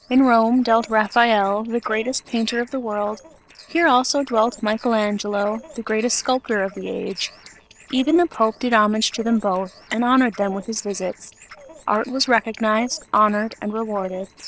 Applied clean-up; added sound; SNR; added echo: neural separator model SepFormer DNS4.